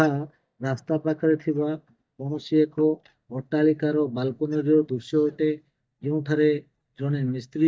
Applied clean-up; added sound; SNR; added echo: neural mask model DeepFilterNet 3.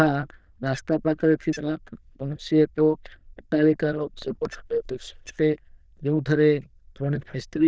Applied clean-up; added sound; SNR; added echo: neural diffusion model UNIVERSE++.